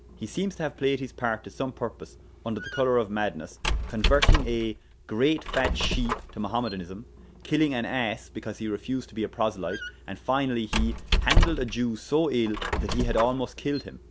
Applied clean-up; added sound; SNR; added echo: none; Squeak; 1 dB; none.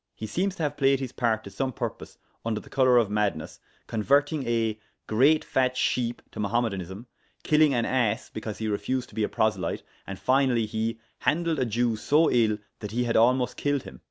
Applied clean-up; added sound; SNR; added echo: none; none; none; none.